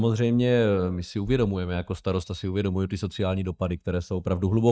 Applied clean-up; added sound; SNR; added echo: neural mask model DeepFilterNet 3.